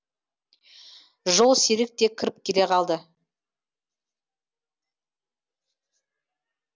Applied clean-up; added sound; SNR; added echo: none; none; none; none.